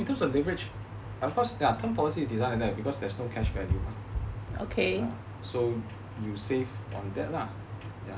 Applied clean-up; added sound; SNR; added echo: none; none; none; none.